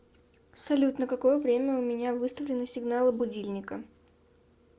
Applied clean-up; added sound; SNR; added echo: none; none; none; none.